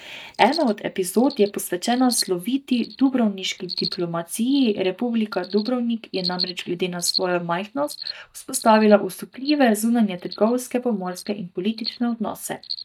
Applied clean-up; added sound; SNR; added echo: neural mask model DeepFilterNet 3.